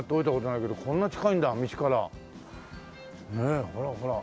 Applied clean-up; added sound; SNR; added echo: none; none; none; none.